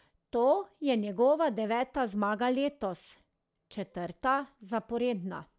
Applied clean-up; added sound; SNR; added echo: none; none; none; none.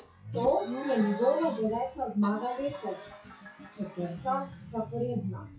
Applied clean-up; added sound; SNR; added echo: classical method WPE with log-MMSE.